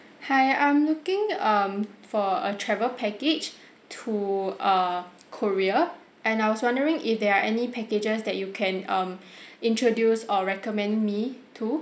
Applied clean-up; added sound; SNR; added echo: none; none; none; none.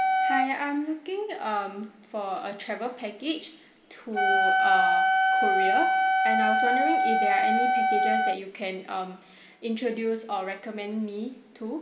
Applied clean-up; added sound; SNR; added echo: none; Wind instrument, woodwind instrument; -5 dB; reverberation time 2.4 s.